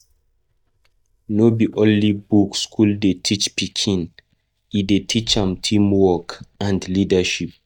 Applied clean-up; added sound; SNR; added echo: neural mask model DeepFilterNet 3.